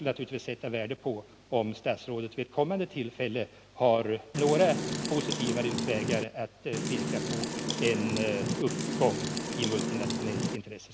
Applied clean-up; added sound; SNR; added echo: none; Wind; 1 dB; none.